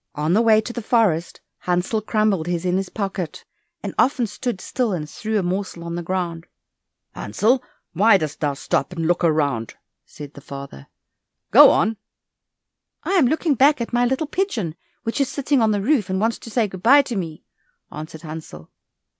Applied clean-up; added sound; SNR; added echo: none; none; none; none.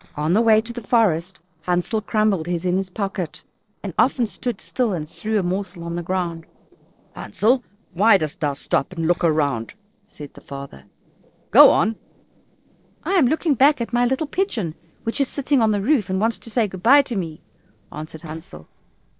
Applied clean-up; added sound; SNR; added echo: neural separator model SepFormer DNS4.